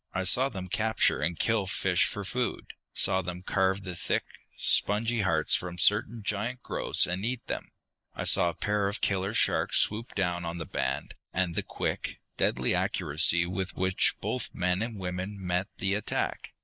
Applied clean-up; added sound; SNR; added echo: neural mask model Resemble Enhance denoiser.